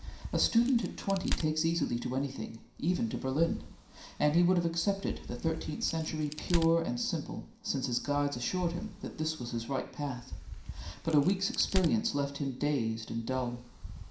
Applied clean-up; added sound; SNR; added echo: none; Crack; 10 dB; reverberation time 0.5 s.